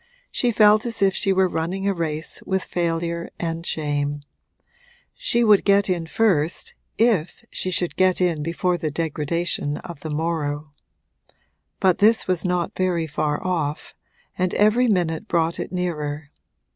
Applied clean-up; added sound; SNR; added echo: none; none; none; none.